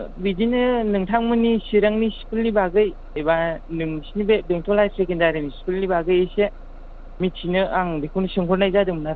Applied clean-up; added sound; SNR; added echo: none; Bus; 15 dB; none.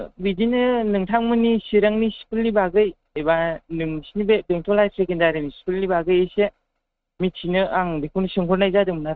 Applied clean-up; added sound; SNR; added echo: neural mask model RNNoise.